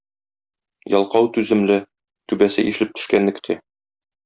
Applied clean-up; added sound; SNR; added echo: none; none; none; none.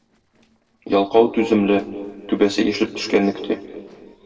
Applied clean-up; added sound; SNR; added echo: neural separator model SepFormer DNS4.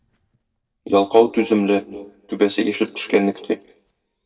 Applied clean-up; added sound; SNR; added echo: neural mask model DeepFilterNet 3.